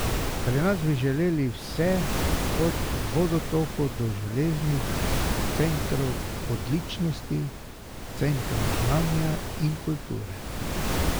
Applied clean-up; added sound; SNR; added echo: none; Waves, surf; 1 dB; none.